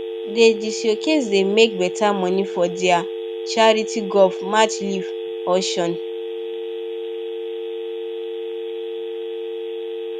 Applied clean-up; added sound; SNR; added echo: none; Telephone; 6 dB; none.